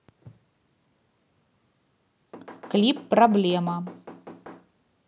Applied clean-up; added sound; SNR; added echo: none; Knock / Wood; 17 dB; none.